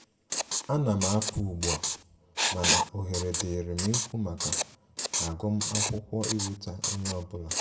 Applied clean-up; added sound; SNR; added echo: none; Writing; 0 dB; reverberation time 0.6 s.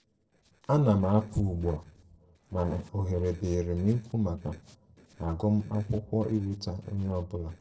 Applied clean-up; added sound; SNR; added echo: neural separator model SepFormer DNS4.